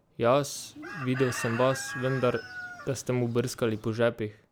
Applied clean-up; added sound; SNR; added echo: none; Chicken, rooster; 12 dB; none.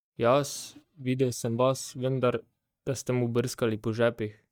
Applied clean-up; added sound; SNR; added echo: neural mask model DeepFilterNet 3.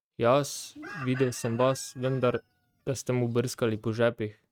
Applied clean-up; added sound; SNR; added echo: neural mask model RNNoise.